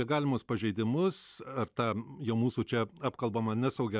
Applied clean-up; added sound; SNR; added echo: none; none; none; none.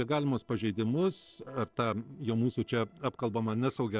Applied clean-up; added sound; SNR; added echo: neural separator model SepFormer DNS4.